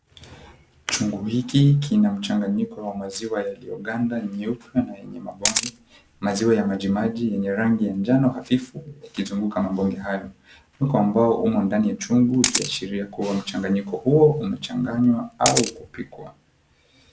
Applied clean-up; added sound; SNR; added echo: none; Camera; 5 dB; none.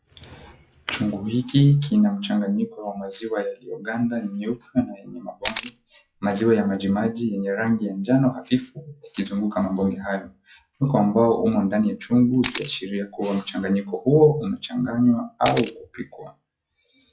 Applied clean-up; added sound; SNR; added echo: classical method log-MMSE.